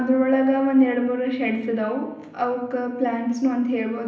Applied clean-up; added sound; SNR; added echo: none; none; none; reverberation time 0.8 s.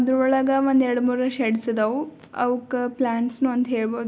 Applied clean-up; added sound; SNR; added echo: none; none; none; none.